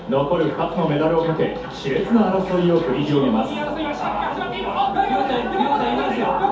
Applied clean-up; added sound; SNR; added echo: none; none; none; reverberation time 0.5 s.